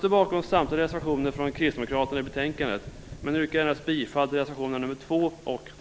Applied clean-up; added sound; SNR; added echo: none; Engine starting / Car; 15 dB; none.